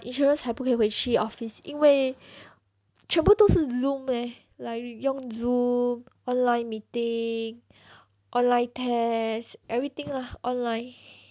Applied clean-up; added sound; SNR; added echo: none; none; none; none.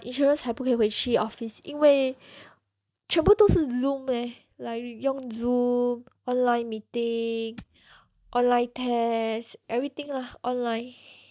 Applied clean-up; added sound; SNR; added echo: neural mask model DeepFilterNet 3.